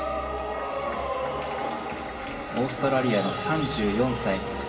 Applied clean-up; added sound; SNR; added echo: none; none; none; reverberation time 2.0 s.